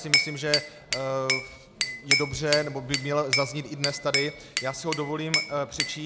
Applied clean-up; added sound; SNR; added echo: none; Glass / Bell; 0 dB; none.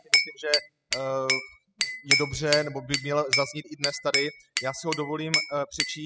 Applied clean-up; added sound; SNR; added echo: classical method spectral subtraction.